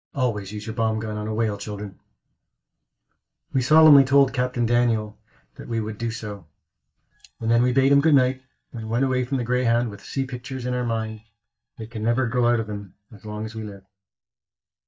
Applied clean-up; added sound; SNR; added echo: neural mask model DeepFilterNet 3.